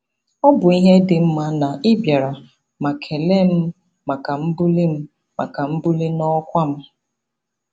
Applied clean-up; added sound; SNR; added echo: none; none; none; none.